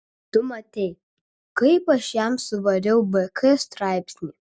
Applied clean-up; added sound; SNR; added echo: none; none; none; none.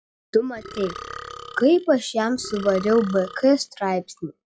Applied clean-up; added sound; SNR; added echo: classical method log-MMSE.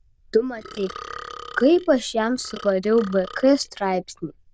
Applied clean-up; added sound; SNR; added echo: neural diffusion model UNIVERSE++.